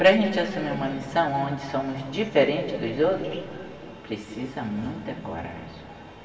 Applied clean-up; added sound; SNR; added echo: none; none; none; reverberation time 2.3 s.